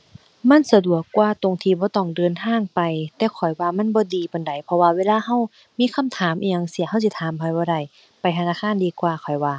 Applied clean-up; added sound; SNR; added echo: none; none; none; none.